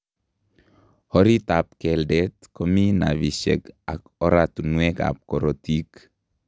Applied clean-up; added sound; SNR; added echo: none; none; none; none.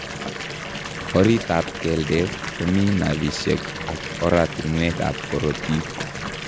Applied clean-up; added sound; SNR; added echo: none; Fill (with liquid) / Bathtub (filling or washing) / Water tap, faucet; 7 dB; none.